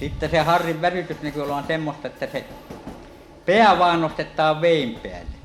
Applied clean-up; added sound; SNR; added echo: none; Train; 17 dB; none.